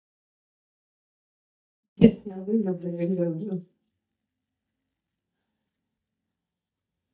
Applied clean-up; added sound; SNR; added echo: neural mask model DeepFilterNet 3.